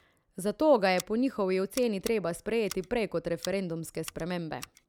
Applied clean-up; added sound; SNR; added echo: none; Scissors; 19 dB; none.